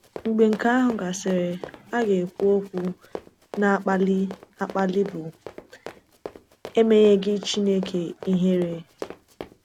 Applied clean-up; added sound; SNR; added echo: none; Run; 17 dB; none.